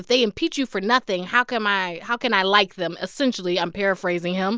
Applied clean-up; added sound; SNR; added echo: none; none; none; none.